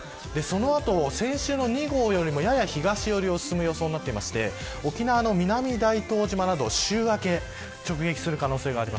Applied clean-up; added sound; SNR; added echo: none; none; none; none.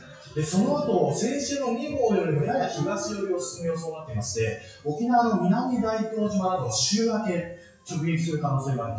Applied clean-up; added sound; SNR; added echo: classical method WPE with log-MMSE.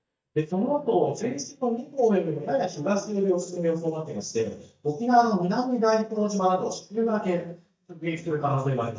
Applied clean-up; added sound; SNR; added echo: neural mask model DeepFilterNet 3.